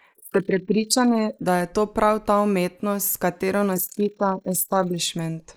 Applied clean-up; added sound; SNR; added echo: neural mask model Resemble Enhance denoiser.